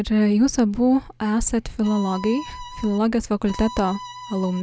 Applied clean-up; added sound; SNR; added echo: none; Bowed string instrument; 15 dB; none.